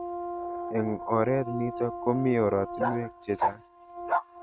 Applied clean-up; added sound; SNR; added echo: neural mask model RNNoise.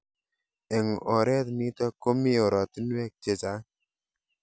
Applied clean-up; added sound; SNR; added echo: none; none; none; none.